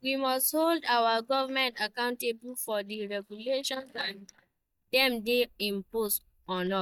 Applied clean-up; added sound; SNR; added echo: neural mask model DeepFilterNet 3.